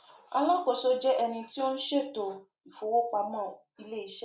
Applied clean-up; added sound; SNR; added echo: none; none; none; none.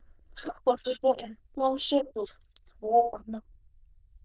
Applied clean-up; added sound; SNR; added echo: neural diffusion model UNIVERSE++.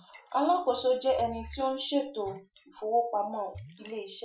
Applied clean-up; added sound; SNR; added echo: classical method Wiener filter.